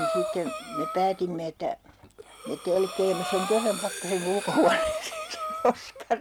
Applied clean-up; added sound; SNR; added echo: none; Breathing; 6 dB; none.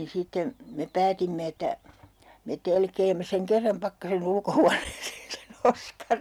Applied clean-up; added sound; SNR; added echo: none; none; none; none.